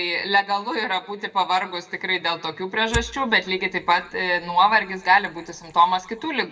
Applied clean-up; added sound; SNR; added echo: none; Fire; 16 dB; reverberation time 1.5 s.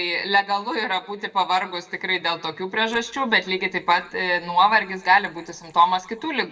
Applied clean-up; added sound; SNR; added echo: neural separator model SepFormer DNS4.